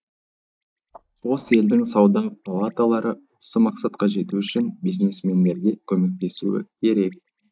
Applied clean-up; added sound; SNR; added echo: neural mask model DeepFilterNet 3.